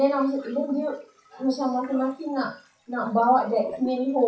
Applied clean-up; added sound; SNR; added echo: classical method WPE with log-MMSE.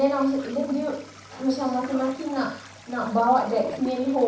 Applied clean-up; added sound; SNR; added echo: none; Toilet flush; 18 dB; reverberation time 0.7 s.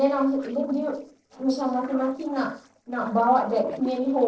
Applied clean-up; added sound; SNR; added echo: neural separator model SepFormer DNS4.